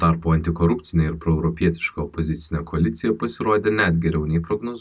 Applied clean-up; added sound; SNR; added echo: none; none; none; none.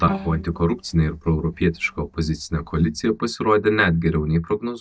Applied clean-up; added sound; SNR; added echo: neural mask model DeepFilterNet 3.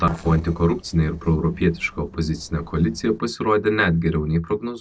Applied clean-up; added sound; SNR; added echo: neural separator model SepFormer DNS4.